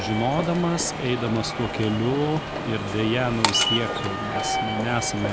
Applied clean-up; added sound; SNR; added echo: none; Walk, footsteps / Subway, metro, underground; 2 dB; none.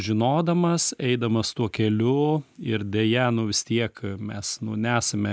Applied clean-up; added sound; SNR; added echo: none; none; none; none.